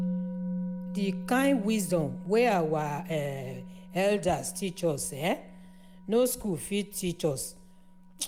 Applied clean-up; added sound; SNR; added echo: none; Musical instrument; 9 dB; none.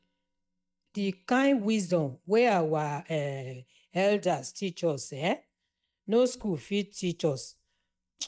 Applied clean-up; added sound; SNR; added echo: neural mask model DeepFilterNet 3.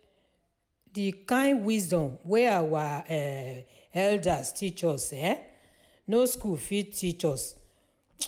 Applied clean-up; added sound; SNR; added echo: none; none; none; none.